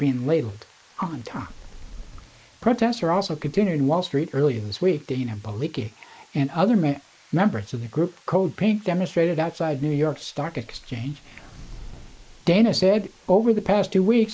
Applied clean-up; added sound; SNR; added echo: neural mask model Resemble Enhance denoiser.